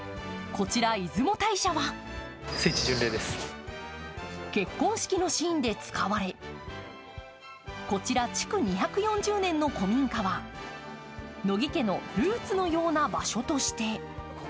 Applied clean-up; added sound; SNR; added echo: none; none; none; none.